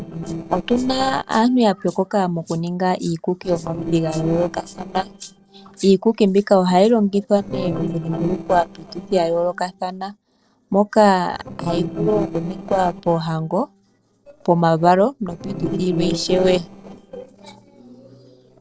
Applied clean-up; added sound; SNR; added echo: neural separator model SepFormer DNS4.